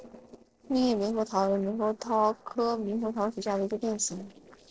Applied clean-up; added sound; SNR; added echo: neural separator model SepFormer DNS4.